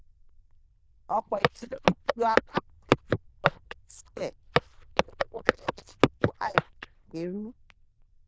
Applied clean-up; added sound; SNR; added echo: neural diffusion model UNIVERSE++.